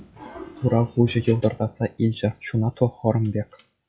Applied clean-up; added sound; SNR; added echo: classical method log-MMSE.